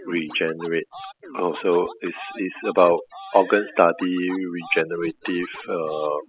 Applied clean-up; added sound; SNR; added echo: classical method spectral subtraction.